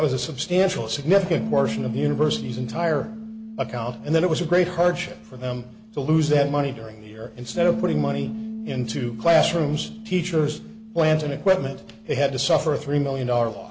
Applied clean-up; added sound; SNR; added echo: none; Bass guitar; 11 dB; none.